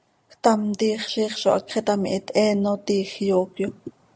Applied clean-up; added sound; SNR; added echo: none; none; none; none.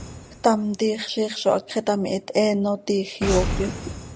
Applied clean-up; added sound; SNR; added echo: none; Boom; 9 dB; none.